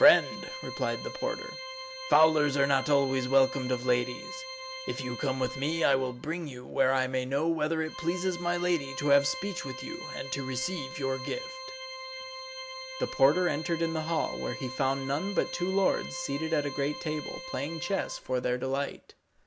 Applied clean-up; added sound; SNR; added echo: none; Organ; 12 dB; none.